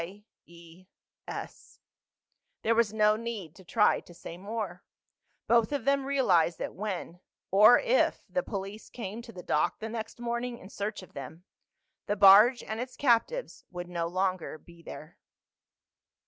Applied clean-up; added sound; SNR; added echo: none; none; none; none.